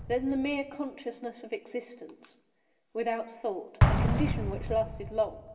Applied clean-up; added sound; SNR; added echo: none; Explosion; -1 dB; reverberation time 0.9 s.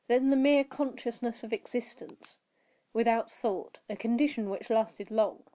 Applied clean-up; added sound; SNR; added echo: none; none; none; none.